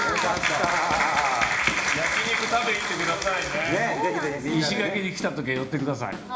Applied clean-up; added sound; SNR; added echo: none; Drum / Drum kit; 18 dB; reverberation time 0.4 s.